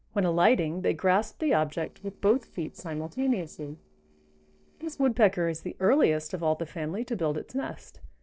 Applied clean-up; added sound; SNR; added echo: neural separator model SepFormer DNS4.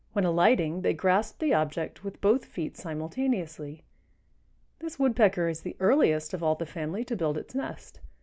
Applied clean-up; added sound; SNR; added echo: none; none; none; none.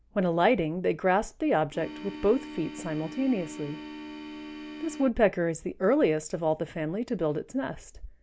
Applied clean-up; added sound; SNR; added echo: none; Organ; 12 dB; none.